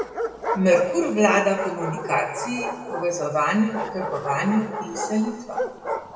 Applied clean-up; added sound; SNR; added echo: none; Bark; 7 dB; reverberation time 1.3 s.